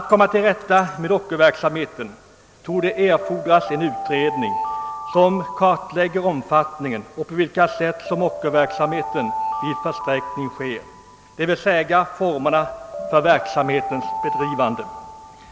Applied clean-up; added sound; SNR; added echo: none; Alarm; 10 dB; none.